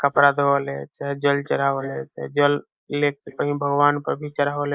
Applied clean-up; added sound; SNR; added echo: neural mask model Resemble Enhance denoiser.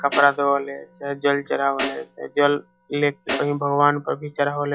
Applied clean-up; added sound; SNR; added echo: classical method log-MMSE.